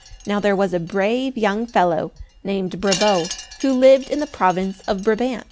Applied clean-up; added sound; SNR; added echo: none; Wind chime; 15 dB; none.